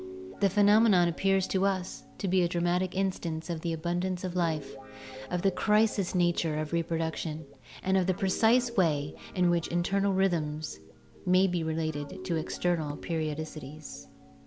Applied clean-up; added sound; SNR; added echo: none; Guitar; 18 dB; none.